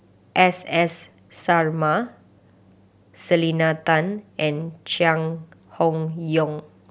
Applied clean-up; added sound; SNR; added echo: none; none; none; none.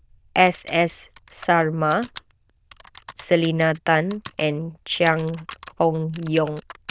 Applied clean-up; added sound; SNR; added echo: neural diffusion model UNIVERSE++.